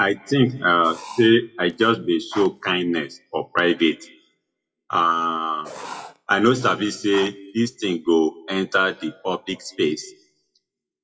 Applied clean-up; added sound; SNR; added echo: classical method WPE with log-MMSE.